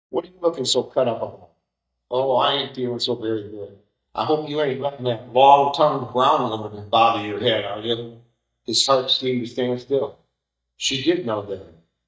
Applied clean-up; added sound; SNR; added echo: neural mask model DeepFilterNet 3.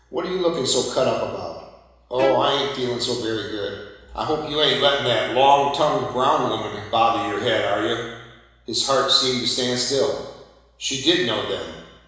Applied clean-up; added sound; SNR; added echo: none; Bowed string instrument; 12 dB; reverberation time 1.0 s.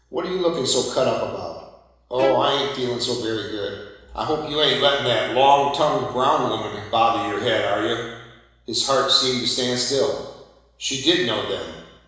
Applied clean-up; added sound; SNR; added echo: neural separator model SepFormer DNS4.